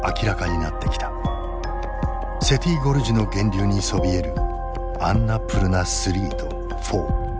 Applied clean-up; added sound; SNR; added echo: none; Musical instrument; 19 dB; none.